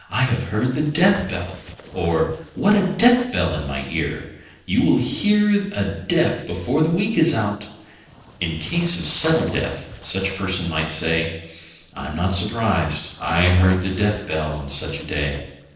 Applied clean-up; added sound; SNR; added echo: neural separator model SepFormer DNS4.